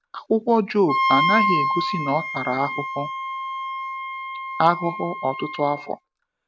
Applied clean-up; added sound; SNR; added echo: none; Wind instrument, woodwind instrument; 2 dB; none.